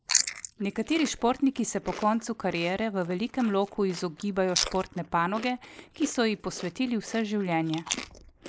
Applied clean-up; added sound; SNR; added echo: neural mask model Resemble Enhance denoiser.